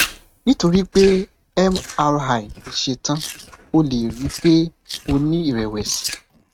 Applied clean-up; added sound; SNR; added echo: neural mask model RNNoise.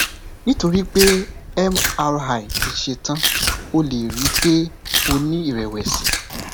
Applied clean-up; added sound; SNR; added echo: none; Chewing, mastication; 3 dB; none.